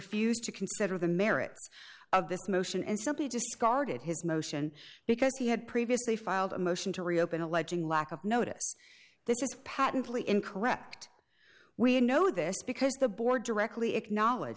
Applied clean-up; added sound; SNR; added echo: none; none; none; none.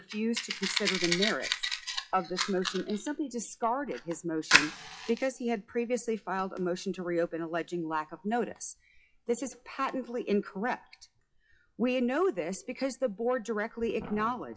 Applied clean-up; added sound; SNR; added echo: classical method WPE with log-MMSE.